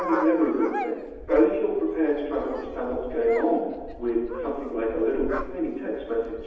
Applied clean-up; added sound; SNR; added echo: none; Dog; 9 dB; reverberation time 1.1 s.